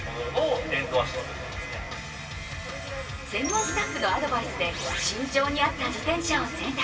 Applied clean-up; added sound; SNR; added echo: none; none; none; reverberation time 2.5 s.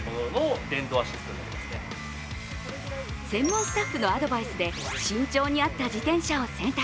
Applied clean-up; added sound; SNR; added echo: none; none; none; none.